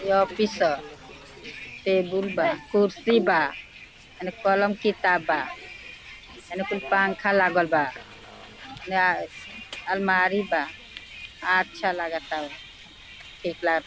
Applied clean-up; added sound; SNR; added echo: none; Bus; 17 dB; none.